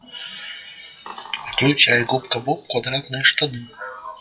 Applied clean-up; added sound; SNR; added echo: classical method WPE with log-MMSE.